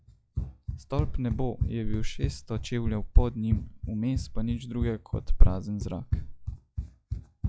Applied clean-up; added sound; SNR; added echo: classical method log-MMSE.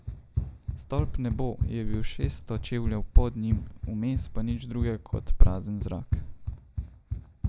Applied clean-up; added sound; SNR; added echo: none; Run; 6 dB; none.